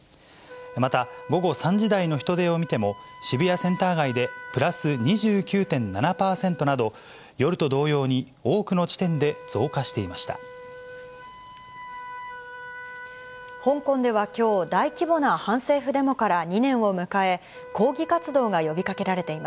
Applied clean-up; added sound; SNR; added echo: none; Wind instrument, woodwind instrument; 18 dB; none.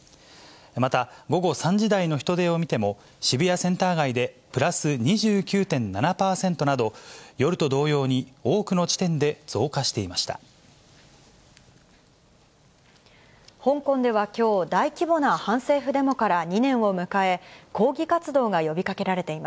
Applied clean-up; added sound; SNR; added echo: none; none; none; none.